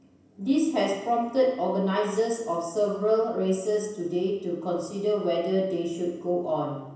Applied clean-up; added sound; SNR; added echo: none; none; none; reverberation time 0.9 s.